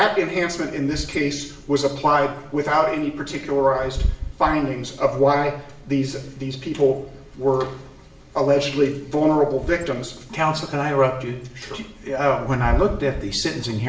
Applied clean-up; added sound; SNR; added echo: none; Wind / Bird; 12 dB; reverberation time 0.7 s.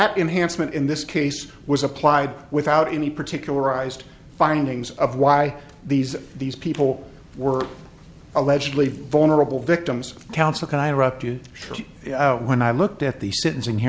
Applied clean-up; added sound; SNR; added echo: none; none; none; none.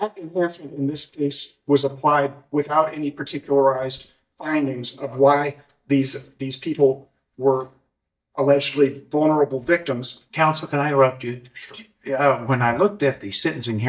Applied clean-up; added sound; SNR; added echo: neural mask model DeepFilterNet 3.